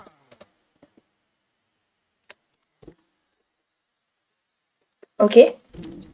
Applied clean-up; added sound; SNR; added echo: neural mask model RNNoise.